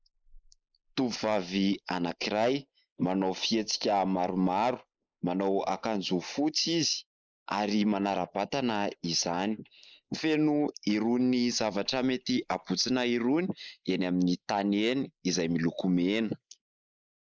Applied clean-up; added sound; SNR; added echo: neural mask model Resemble Enhance denoiser.